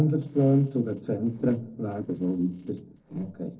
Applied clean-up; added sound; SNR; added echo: neural separator model SepFormer DNS4.